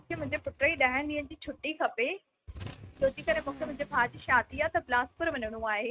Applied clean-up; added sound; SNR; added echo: neural mask model RNNoise.